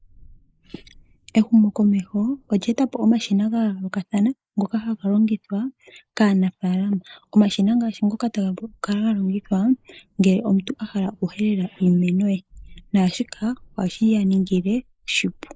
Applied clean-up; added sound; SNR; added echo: neural mask model Resemble Enhance denoiser.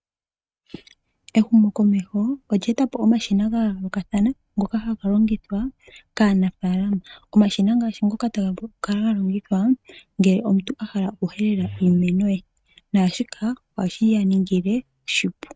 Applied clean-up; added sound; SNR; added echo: neural mask model RNNoise.